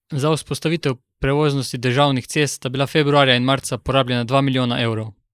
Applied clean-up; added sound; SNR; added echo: neural mask model Resemble Enhance denoiser.